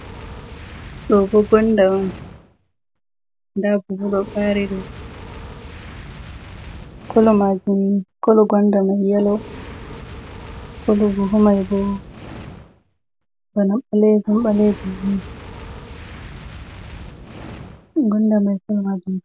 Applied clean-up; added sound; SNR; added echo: none; Fire; 16 dB; none.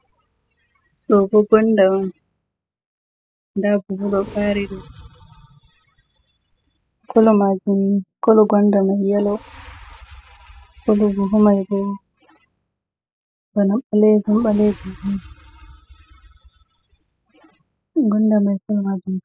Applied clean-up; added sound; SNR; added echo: classical method spectral subtraction.